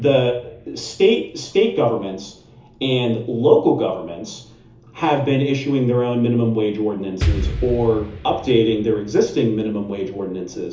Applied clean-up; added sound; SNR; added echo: none; Explosion; 12 dB; reverberation time 0.7 s.